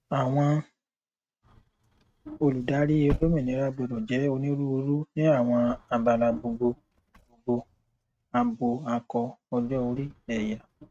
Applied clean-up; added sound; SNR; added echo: neural mask model RNNoise.